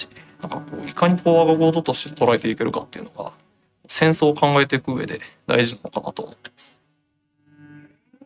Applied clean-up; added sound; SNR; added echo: neural mask model RNNoise.